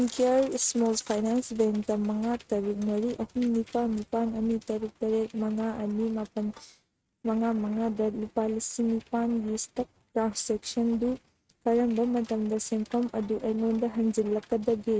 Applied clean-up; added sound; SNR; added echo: neural mask model RNNoise.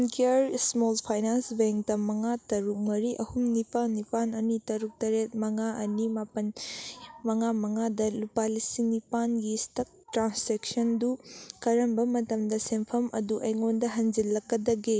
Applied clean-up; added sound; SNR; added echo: none; none; none; none.